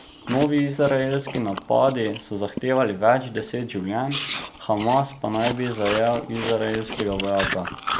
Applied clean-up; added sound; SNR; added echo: none; Chewing, mastication; 9 dB; none.